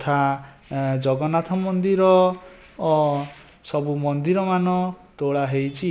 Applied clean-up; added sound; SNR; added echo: none; none; none; none.